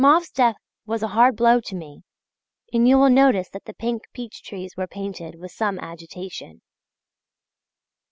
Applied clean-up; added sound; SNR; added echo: none; none; none; none.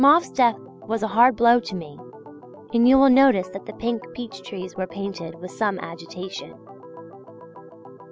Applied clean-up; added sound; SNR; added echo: none; Organ; 18 dB; none.